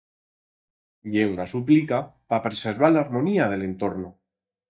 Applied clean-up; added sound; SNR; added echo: neural mask model DeepFilterNet 3.